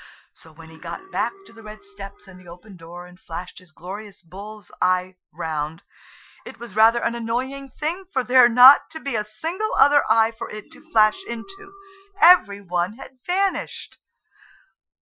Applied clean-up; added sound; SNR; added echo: classical method Wiener filter.